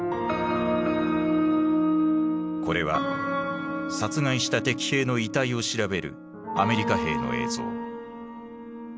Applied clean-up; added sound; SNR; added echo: none; none; none; none.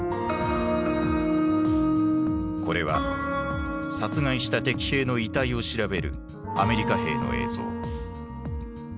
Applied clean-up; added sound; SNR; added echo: none; Bass guitar; 9 dB; none.